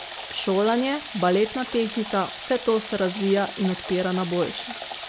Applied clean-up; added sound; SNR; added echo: none; Water tap, faucet / Water; 11 dB; none.